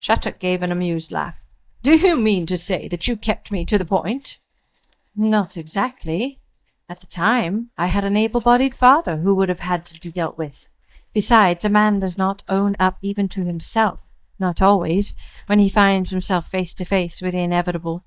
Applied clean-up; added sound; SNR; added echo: neural mask model DeepFilterNet 3.